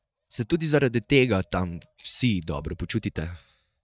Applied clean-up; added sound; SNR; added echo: neural mask model DeepFilterNet 3.